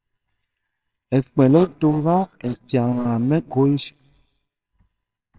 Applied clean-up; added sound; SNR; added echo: neural separator model SepFormer WHAMR!.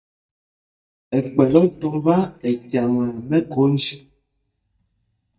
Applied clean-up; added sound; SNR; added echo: neural mask model DeepFilterNet 3.